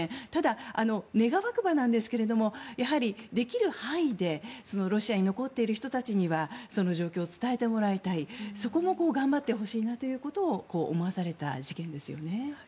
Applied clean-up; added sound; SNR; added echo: none; none; none; none.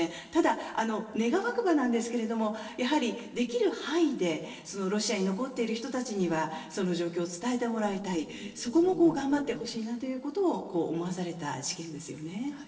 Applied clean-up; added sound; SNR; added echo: neural separator model SepFormer DNS4.